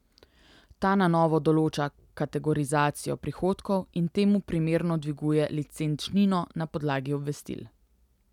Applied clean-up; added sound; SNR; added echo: none; none; none; none.